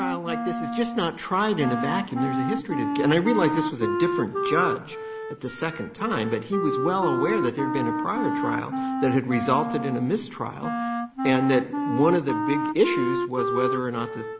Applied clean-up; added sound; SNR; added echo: none; Wind instrument, woodwind instrument; 2 dB; none.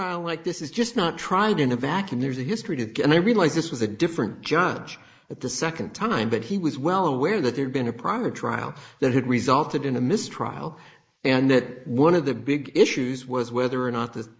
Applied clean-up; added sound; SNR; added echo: neural mask model Resemble Enhance denoiser.